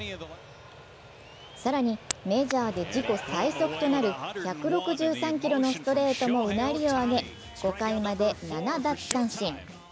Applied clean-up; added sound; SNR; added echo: none; Camera; 19 dB; none.